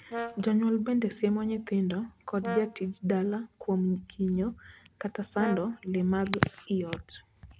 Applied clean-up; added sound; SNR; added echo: none; Brass instrument; 13 dB; none.